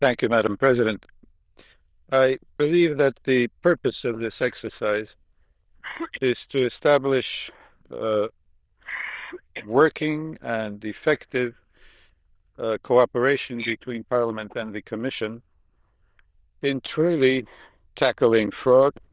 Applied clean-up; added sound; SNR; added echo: neural diffusion model UNIVERSE++.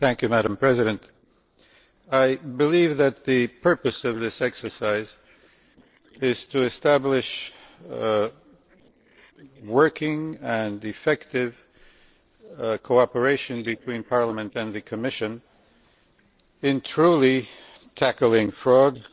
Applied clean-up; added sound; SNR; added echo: neural separator model SepFormer DNS4.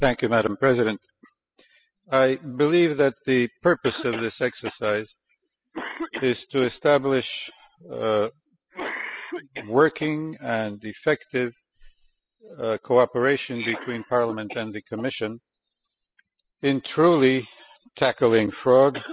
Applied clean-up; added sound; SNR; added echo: classical method spectral subtraction.